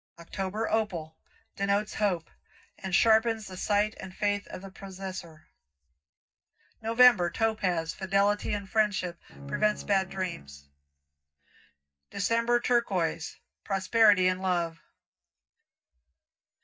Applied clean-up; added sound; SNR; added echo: neural mask model DeepFilterNet 3.